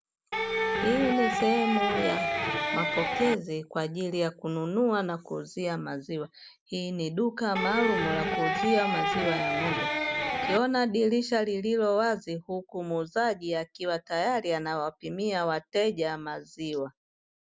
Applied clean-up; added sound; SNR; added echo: none; Electric guitar; -1 dB; none.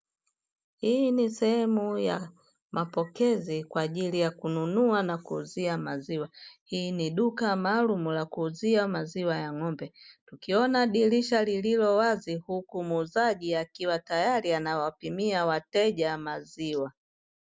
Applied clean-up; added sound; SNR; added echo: none; none; none; none.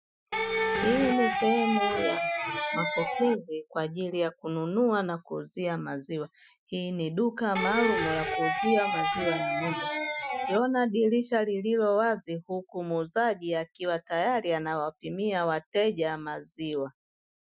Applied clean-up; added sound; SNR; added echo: classical method Wiener filter.